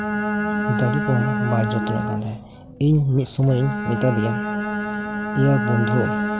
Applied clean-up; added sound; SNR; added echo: none; Bowed string instrument; 3 dB; none.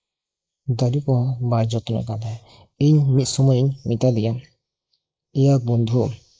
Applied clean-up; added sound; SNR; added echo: neural mask model Resemble Enhance denoiser.